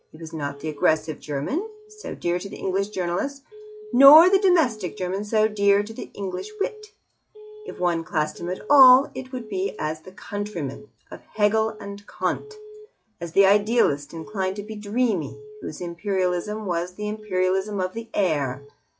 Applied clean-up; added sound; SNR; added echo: classical method log-MMSE.